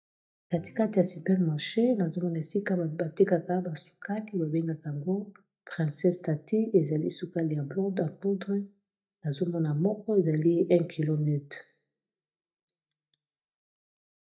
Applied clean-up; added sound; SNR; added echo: neural mask model DeepFilterNet 3.